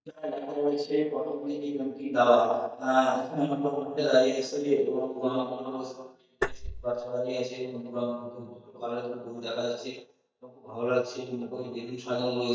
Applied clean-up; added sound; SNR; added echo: neural mask model DeepFilterNet 3.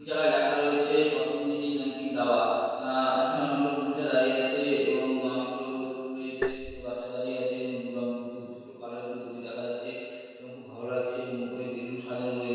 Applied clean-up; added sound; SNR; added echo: none; Tap; 5 dB; reverberation time 1.9 s.